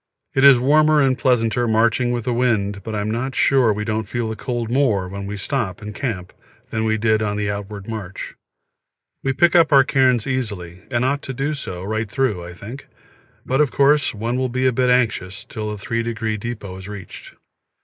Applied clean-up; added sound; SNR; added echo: neural mask model Resemble Enhance denoiser.